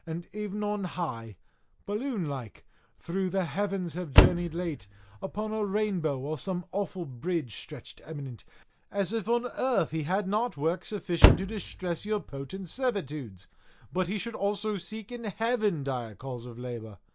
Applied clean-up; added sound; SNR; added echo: none; Slam; -5 dB; none.